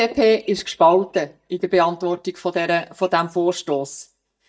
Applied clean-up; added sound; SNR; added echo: neural mask model DeepFilterNet 3.